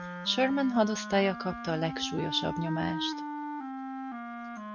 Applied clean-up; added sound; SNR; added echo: none; Wind instrument, woodwind instrument; 6 dB; none.